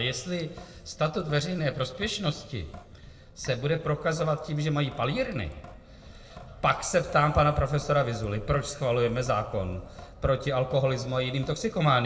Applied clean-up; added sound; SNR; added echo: none; Drip / Sink (filling or washing); 20 dB; reverberation time 1.2 s.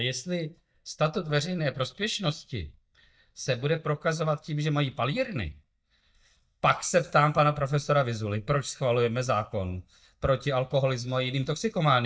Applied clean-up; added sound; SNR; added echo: neural mask model DeepFilterNet 3.